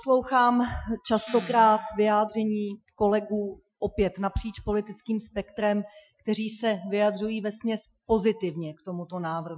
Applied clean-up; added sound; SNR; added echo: classical method Wiener filter.